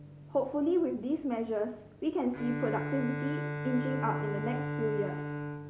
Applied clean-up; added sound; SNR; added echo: none; Bowed string instrument; 5 dB; none.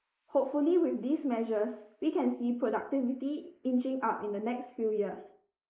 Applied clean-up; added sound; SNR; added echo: neural mask model Resemble Enhance denoiser.